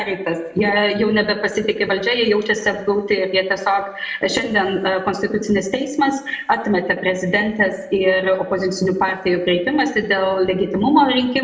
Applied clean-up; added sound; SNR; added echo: none; none; none; reverberation time 0.7 s.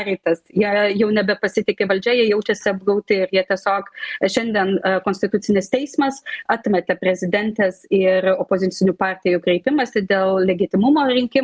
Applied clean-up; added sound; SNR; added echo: none; none; none; none.